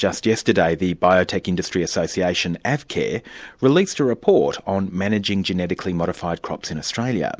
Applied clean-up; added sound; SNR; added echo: none; none; none; none.